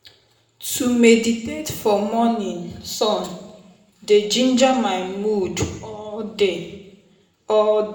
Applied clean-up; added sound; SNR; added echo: none; none; none; reverberation time 0.8 s.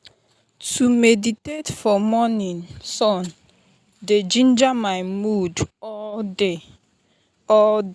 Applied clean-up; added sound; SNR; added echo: none; none; none; none.